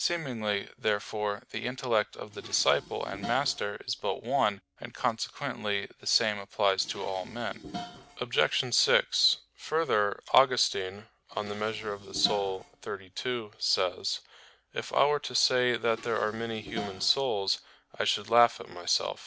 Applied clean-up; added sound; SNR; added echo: none; Dishes, pots, and pans; 19 dB; none.